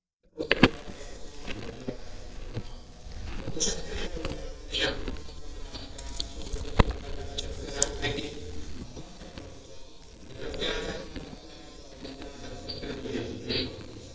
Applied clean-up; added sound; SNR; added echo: neural mask model DeepFilterNet 3.